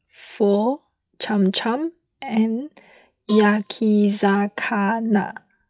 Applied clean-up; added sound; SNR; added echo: classical method log-MMSE.